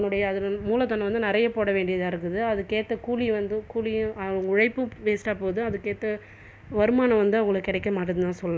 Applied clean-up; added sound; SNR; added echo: none; none; none; none.